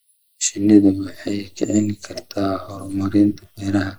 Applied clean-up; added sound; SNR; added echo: neural mask model Resemble Enhance denoiser.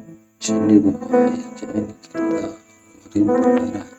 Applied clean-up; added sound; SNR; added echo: neural mask model RNNoise.